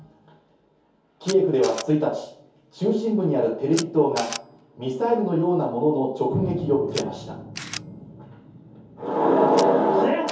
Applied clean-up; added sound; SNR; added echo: none; Camera; 18 dB; reverberation time 0.6 s.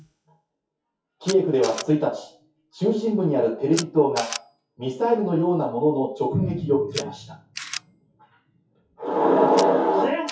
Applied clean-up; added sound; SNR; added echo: classical method WPE with log-MMSE.